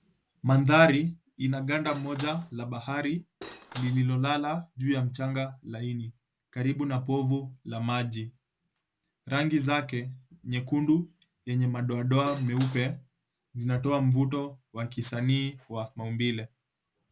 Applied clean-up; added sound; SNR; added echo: none; Cutlery, silverware / Dishes, pots, and pans; 14 dB; none.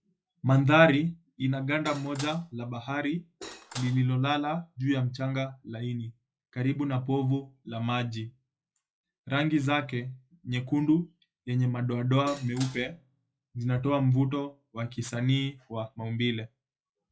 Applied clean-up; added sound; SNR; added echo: classical method log-MMSE.